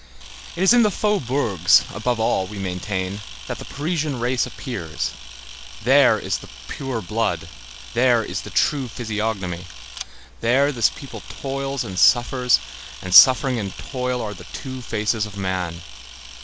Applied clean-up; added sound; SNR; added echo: none; Camera; 15 dB; none.